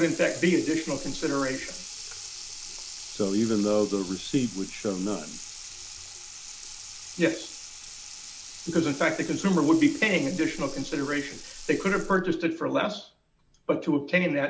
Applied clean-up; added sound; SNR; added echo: none; Sink (filling or washing) / Water tap, faucet; 13 dB; none.